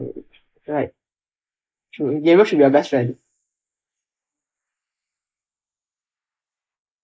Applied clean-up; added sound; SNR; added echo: neural mask model Resemble Enhance denoiser.